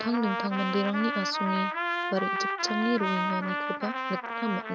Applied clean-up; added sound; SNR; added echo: none; Trumpet; 1 dB; none.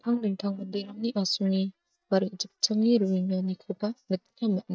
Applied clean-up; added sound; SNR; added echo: neural mask model DeepFilterNet 3.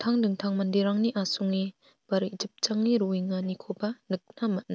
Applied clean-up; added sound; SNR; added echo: none; none; none; none.